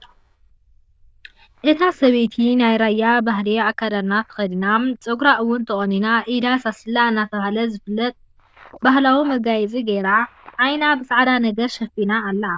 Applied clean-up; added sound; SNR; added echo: neural diffusion model UNIVERSE++.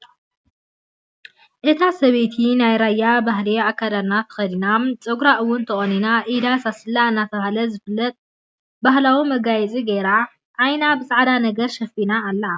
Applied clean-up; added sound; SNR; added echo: none; none; none; none.